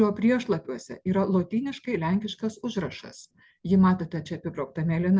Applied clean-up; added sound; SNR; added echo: none; none; none; none.